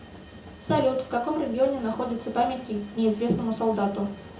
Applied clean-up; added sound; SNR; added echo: none; Mechanisms; 18 dB; reverberation time 0.6 s.